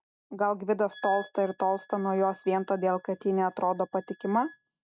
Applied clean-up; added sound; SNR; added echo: neural mask model RNNoise.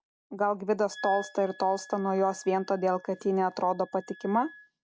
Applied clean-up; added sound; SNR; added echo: none; Wind instrument, woodwind instrument; 19 dB; none.